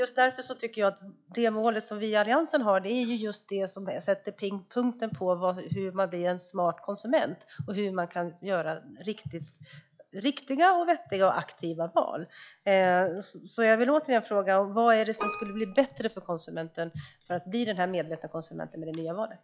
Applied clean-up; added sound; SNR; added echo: classical method log-MMSE.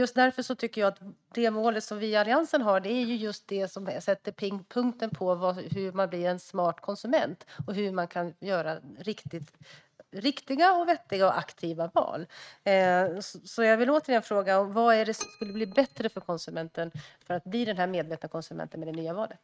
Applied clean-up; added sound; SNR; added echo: neural mask model RNNoise.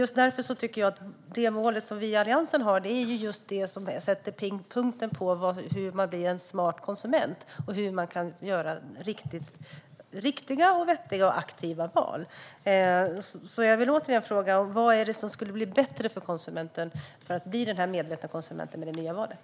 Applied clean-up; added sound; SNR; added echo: none; none; none; none.